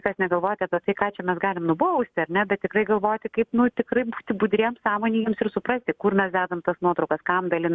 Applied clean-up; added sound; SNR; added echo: none; none; none; none.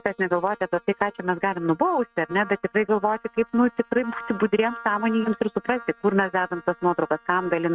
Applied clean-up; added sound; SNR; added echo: neural mask model RNNoise.